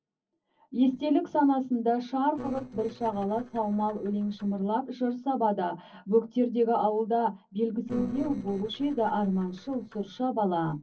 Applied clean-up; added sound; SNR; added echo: neural separator model SepFormer DNS4.